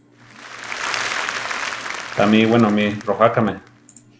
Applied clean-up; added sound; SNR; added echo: none; Applause / Crowd; 8 dB; none.